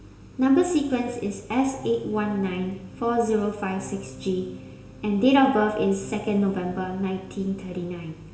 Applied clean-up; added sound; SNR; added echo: none; Electric guitar / Strum; 18 dB; reverberation time 1.0 s.